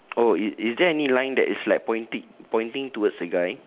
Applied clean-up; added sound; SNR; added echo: none; none; none; none.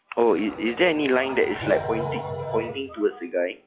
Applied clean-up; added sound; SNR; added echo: classical method log-MMSE.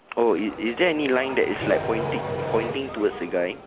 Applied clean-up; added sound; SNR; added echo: none; Accelerating, revving, vroom; 7 dB; none.